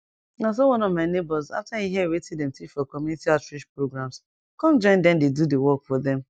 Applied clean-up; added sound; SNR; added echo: none; none; none; none.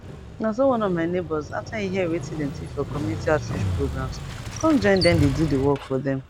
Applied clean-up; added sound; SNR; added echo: none; Motorcycle; 6 dB; none.